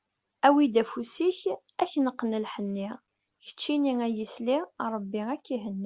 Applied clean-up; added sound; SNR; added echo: none; none; none; none.